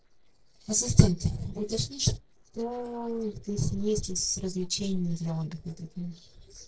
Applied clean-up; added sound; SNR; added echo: neural separator model SepFormer DNS4.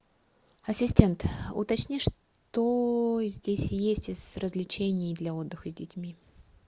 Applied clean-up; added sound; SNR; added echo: none; none; none; none.